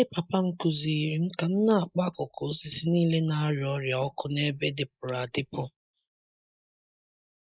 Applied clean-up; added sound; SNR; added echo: neural mask model Resemble Enhance denoiser.